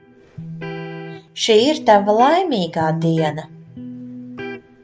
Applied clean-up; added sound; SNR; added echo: none; Electric guitar; 10 dB; none.